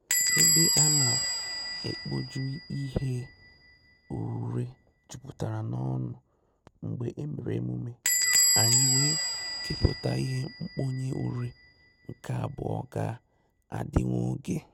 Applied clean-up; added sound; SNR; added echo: none; Squeak / Bell; -2 dB; none.